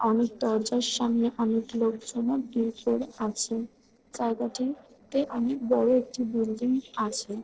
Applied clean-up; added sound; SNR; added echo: neural separator model SepFormer DNS4.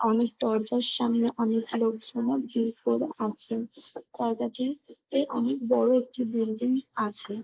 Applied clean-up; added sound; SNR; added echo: neural mask model Resemble Enhance denoiser.